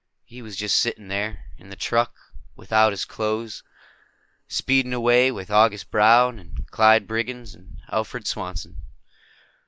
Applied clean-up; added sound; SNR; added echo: neural mask model Resemble Enhance denoiser.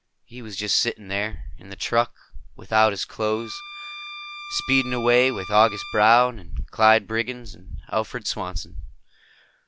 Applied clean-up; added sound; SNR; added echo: none; Bowed string instrument; 13 dB; none.